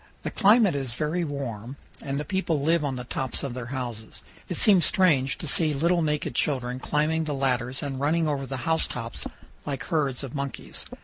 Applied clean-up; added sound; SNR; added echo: none; none; none; none.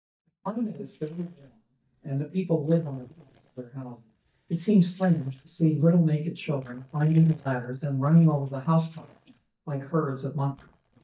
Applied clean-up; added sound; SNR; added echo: neural mask model DeepFilterNet 3.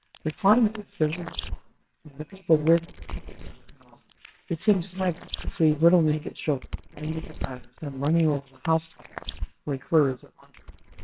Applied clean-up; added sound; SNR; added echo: neural separator model SepFormer WHAMR!.